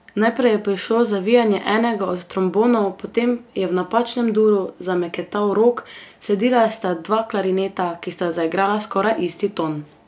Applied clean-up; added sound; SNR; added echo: none; none; none; none.